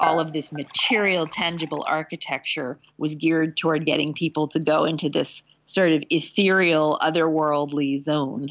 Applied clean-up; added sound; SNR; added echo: none; Dishes, pots, and pans / Chink, clink; 10 dB; none.